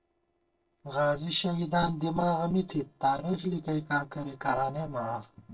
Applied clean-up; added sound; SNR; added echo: neural separator model SepFormer DNS4.